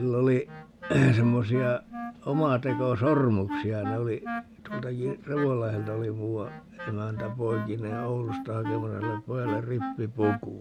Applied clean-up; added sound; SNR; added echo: none; Wind instrument, woodwind instrument; 10 dB; none.